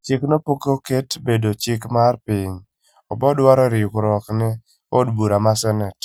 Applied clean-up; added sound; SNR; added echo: none; none; none; none.